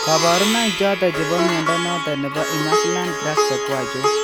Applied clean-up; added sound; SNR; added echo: none; Plucked string instrument; -1 dB; none.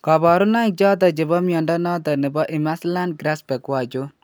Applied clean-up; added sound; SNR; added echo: none; none; none; none.